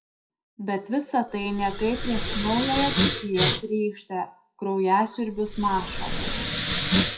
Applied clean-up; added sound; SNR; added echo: classical method WPE with log-MMSE.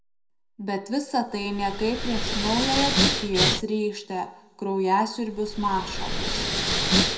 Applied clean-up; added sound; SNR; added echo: none; Respiratory sounds; 0 dB; reverberation time 1.1 s.